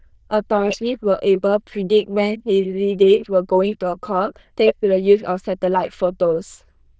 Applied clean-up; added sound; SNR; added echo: neural diffusion model UNIVERSE++.